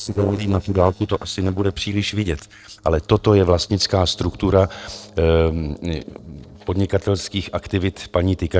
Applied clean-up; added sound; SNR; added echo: neural separator model SepFormer DNS4.